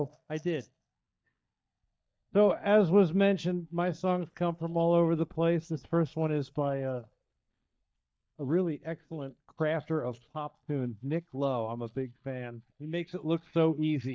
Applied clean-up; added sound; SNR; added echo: neural mask model DeepFilterNet 3.